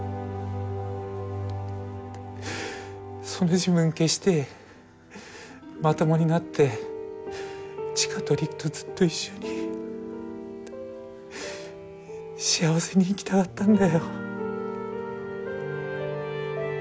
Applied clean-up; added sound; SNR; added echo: none; none; none; none.